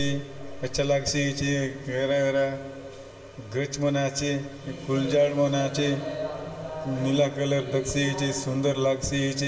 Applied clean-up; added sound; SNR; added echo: none; none; none; reverberation time 0.7 s.